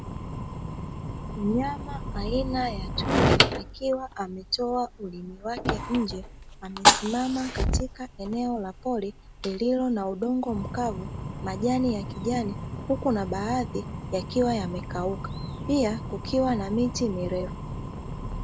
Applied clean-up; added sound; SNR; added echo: none; Fire; 1 dB; none.